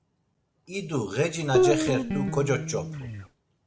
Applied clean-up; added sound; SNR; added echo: none; Guitar; -3 dB; none.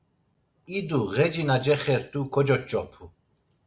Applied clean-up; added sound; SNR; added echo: none; none; none; none.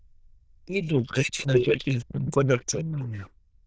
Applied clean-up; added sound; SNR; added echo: neural diffusion model UNIVERSE++.